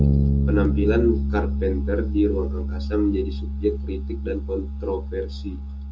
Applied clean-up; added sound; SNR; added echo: none; Bass guitar; -2 dB; reverberation time 0.2 s.